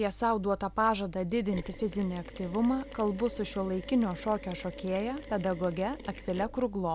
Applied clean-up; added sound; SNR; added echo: none; Mechanisms; 14 dB; none.